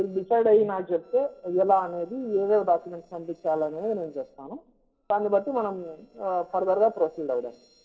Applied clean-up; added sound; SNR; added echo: neural separator model SepFormer DNS4.